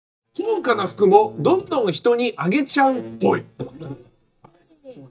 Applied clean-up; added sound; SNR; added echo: neural mask model DeepFilterNet 3.